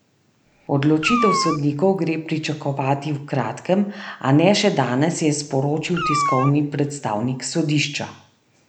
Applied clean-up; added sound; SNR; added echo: none; Meow; 5 dB; none.